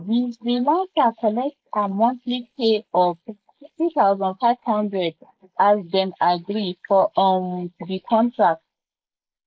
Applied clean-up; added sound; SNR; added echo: neural mask model Resemble Enhance denoiser.